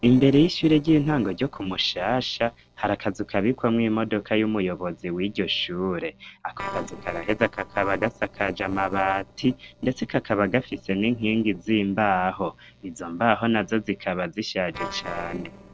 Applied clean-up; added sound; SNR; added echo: neural separator model SepFormer DNS4.